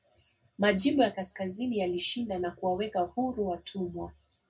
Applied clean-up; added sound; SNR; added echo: none; none; none; reverberation time 0.2 s.